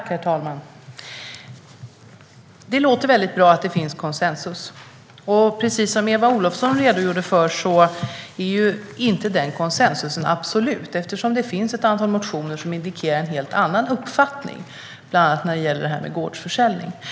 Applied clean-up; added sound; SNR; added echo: none; none; none; none.